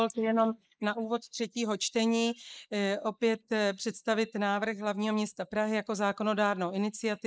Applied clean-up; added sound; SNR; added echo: neural mask model Resemble Enhance denoiser.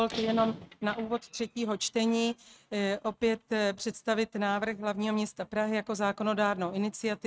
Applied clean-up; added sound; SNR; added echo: neural mask model RNNoise.